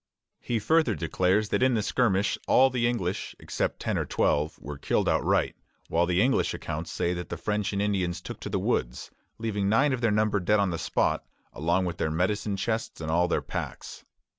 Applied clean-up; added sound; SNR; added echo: none; none; none; none.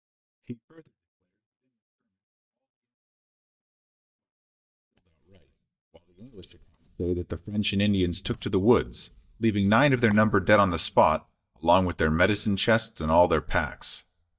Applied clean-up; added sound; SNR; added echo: neural mask model DeepFilterNet 3.